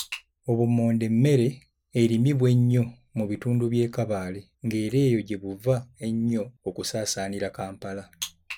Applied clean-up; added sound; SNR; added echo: none; none; none; none.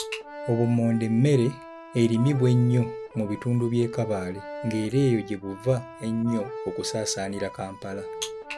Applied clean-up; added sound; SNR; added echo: none; Accordion; 13 dB; none.